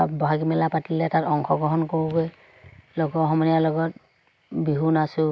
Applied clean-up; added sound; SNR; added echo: none; none; none; none.